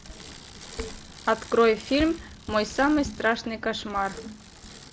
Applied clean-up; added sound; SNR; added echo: none; Bicycle; 14 dB; none.